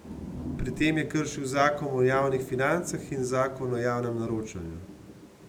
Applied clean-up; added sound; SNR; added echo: none; Thunder / Rain; 12 dB; none.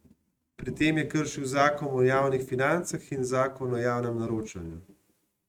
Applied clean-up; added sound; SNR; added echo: neural mask model RNNoise.